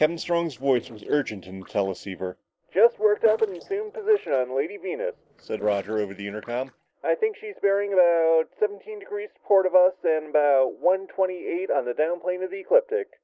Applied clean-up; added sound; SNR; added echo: neural separator model SepFormer DNS4.